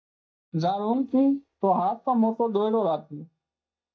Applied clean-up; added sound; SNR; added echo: neural mask model DeepFilterNet 3.